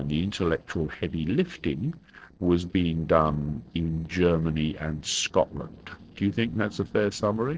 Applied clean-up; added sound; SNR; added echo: neural separator model SepFormer DNS4.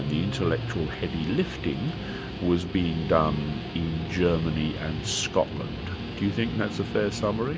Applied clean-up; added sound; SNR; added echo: none; Guitar; 6 dB; none.